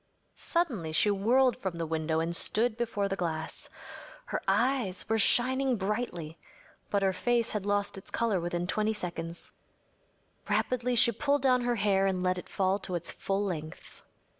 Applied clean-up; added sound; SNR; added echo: none; none; none; none.